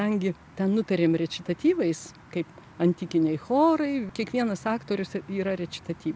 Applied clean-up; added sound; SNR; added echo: none; none; none; none.